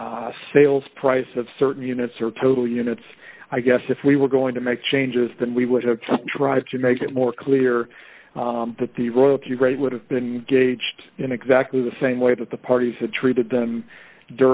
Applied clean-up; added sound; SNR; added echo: neural mask model Resemble Enhance denoiser.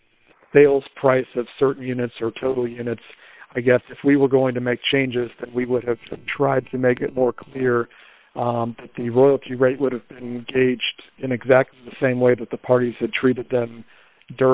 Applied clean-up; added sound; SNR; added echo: neural separator model SepFormer WHAM!.